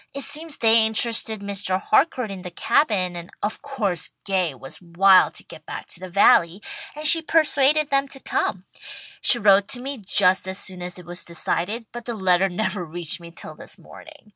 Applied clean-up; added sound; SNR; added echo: none; none; none; none.